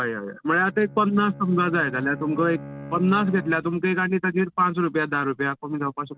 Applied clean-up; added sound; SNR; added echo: none; Bowed string instrument; 18 dB; none.